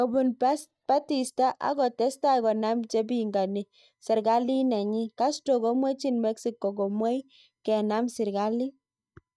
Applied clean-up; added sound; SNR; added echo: neural mask model DeepFilterNet 3.